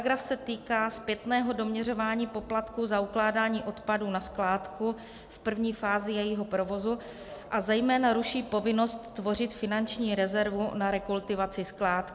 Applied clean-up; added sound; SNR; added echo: none; none; none; none.